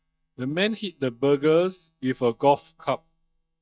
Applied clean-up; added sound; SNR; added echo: neural mask model DeepFilterNet 3.